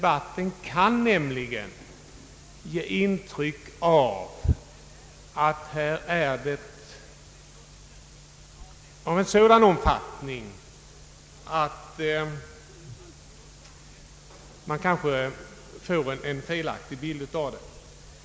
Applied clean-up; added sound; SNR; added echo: none; none; none; none.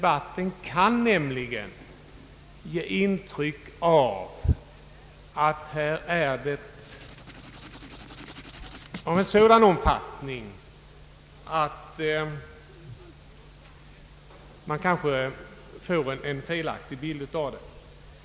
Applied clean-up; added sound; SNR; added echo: none; Writing; 12 dB; none.